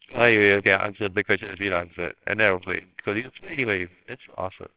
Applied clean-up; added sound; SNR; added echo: neural separator model SepFormer WHAMR!.